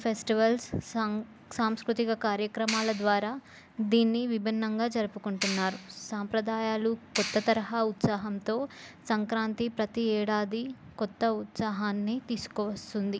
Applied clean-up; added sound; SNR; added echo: none; Clapping; 10 dB; none.